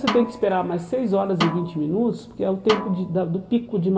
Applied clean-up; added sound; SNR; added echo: none; Snare drum; 9 dB; reverberation time 2.5 s.